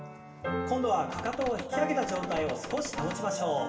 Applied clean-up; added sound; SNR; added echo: none; Cupboard open or close / Door; 11 dB; reverberation time 2.7 s.